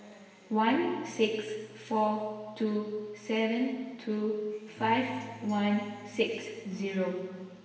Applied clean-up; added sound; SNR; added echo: none; Acoustic guitar; 19 dB; reverberation time 1.3 s.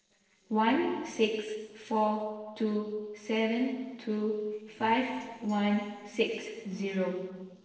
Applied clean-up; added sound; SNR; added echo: neural separator model SepFormer DNS4.